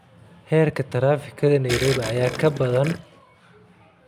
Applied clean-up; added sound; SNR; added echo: none; Gurgling; 9 dB; none.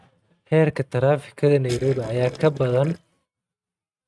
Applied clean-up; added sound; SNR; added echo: neural mask model RNNoise.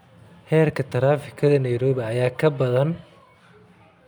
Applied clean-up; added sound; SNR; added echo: none; none; none; none.